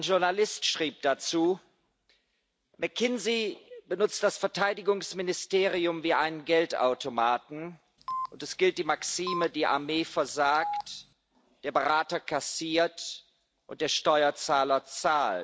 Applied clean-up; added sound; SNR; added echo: none; Telephone; 10 dB; none.